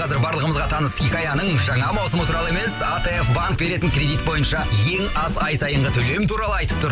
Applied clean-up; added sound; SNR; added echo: none; none; none; none.